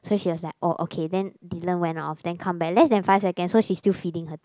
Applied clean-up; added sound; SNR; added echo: none; none; none; none.